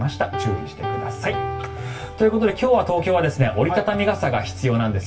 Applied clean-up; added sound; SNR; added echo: none; Piano; 13 dB; reverberation time 0.2 s.